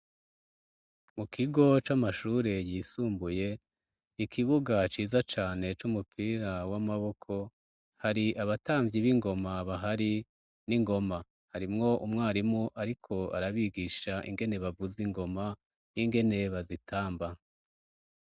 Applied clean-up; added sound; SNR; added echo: none; none; none; none.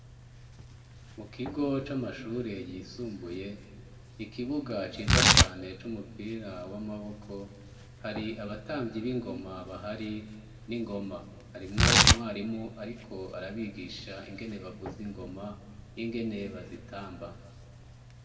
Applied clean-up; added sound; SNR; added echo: none; Tearing; -4 dB; reverberation time 1.7 s.